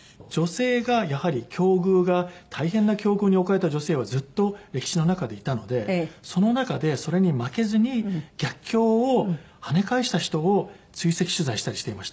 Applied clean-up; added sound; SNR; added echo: none; none; none; none.